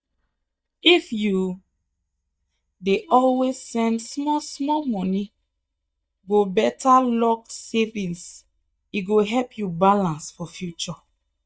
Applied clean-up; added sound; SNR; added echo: neural mask model DeepFilterNet 3.